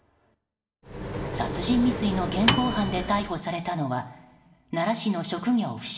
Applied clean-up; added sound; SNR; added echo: none; Microwave oven; 2 dB; reverberation time 1.1 s.